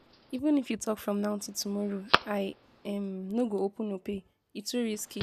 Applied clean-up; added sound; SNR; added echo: none; Telephone; 5 dB; none.